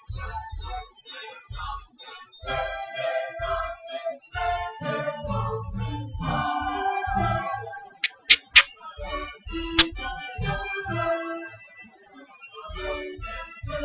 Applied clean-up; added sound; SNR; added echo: classical method Wiener filter.